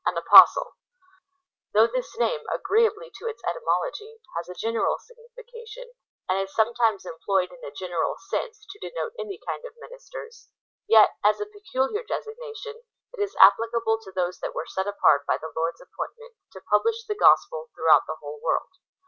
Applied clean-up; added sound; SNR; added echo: none; none; none; none.